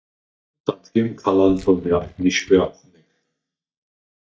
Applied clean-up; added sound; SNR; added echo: neural mask model DeepFilterNet 3.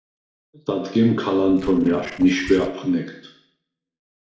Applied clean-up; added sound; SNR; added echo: neural separator model SepFormer DNS4.